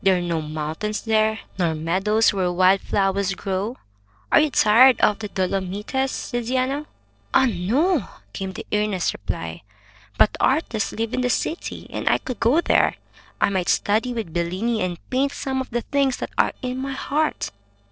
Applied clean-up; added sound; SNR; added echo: neural separator model SepFormer DNS4.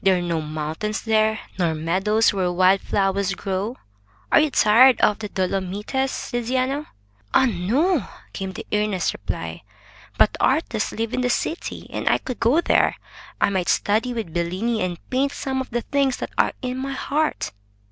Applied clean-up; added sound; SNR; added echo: none; none; none; none.